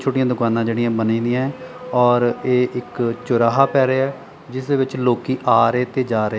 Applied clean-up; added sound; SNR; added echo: none; none; none; none.